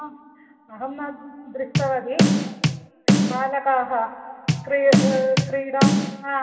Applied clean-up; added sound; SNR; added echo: none; Bass drum / Snare drum; -5 dB; reverberation time 2.3 s.